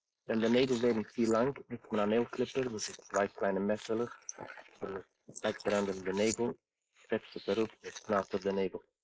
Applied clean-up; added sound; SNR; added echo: neural mask model Resemble Enhance denoiser.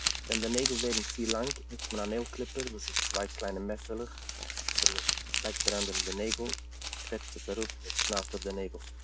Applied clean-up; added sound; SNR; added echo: none; Crumpling, crinkling; -2 dB; none.